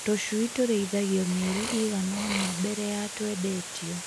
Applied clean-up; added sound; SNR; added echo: none; Water + Burping, eructation; 7 dB; none.